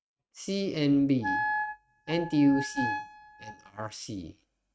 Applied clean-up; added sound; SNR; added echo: neural mask model RNNoise.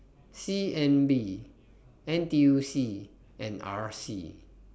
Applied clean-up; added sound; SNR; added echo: none; none; none; none.